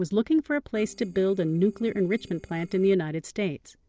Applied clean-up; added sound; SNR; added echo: neural separator model SepFormer DNS4.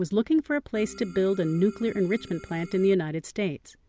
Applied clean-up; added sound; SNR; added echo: none; Organ; 19 dB; none.